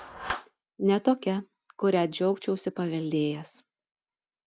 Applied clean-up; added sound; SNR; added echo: none; Clapping; 16 dB; none.